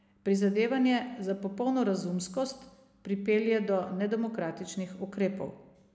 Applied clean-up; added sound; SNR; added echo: none; none; none; none.